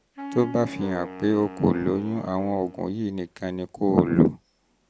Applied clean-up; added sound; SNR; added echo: none; Wind instrument, woodwind instrument; 14 dB; none.